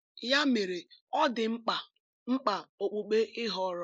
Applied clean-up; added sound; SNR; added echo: neural mask model Resemble Enhance denoiser.